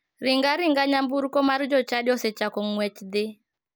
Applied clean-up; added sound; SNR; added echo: none; none; none; none.